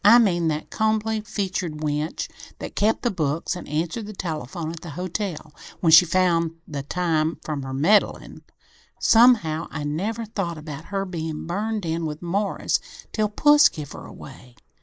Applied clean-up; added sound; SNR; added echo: neural mask model Resemble Enhance denoiser.